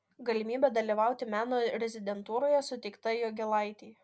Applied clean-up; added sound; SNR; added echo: none; none; none; none.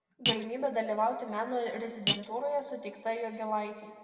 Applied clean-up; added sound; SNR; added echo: none; Cutlery, silverware; 0 dB; reverberation time 1.5 s.